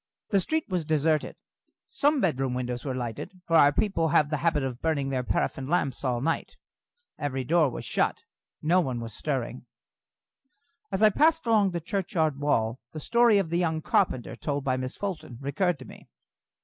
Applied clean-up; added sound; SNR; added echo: none; none; none; none.